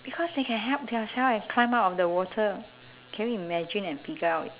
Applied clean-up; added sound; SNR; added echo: none; none; none; none.